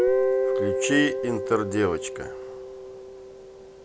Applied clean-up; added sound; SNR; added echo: none; Guitar; -1 dB; none.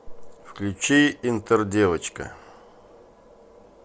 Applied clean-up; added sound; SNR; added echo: none; none; none; none.